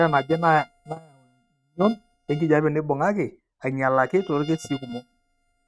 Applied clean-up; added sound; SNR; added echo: neural mask model RNNoise.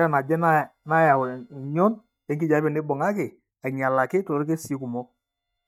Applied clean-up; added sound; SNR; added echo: neural mask model DeepFilterNet 3.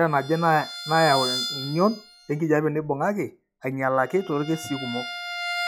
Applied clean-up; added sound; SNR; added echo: classical method log-MMSE.